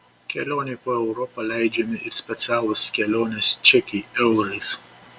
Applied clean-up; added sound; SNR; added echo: none; none; none; none.